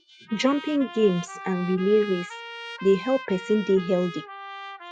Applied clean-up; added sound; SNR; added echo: classical method Wiener filter.